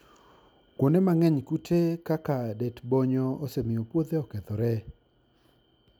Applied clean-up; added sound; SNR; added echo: none; none; none; none.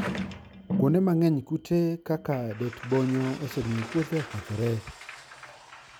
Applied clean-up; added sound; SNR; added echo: none; Sliding door; 9 dB; none.